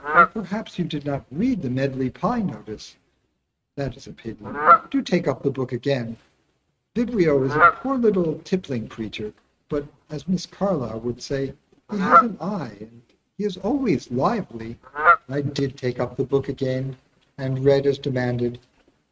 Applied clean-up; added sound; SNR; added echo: neural mask model RNNoise.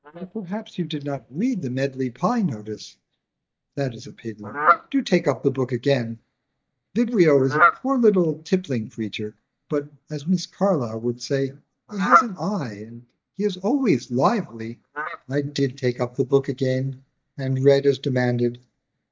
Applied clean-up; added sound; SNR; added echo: neural mask model DeepFilterNet 3.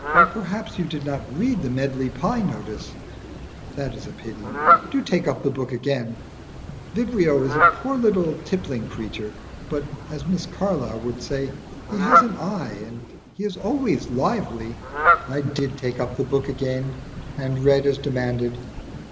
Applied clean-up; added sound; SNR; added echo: none; Fowl; 2 dB; none.